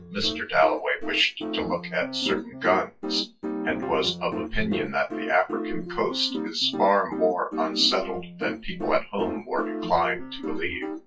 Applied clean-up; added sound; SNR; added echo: classical method WPE with log-MMSE.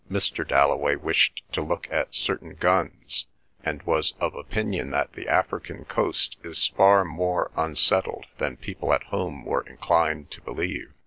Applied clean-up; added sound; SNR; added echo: none; none; none; none.